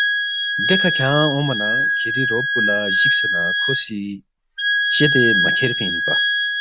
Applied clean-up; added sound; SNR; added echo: none; Wind instrument, woodwind instrument; -4 dB; none.